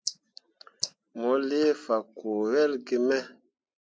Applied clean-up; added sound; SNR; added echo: neural mask model Resemble Enhance denoiser.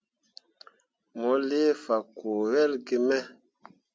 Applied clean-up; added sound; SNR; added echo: none; none; none; none.